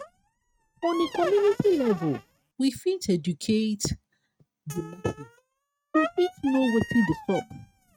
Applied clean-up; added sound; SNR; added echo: neural mask model RNNoise.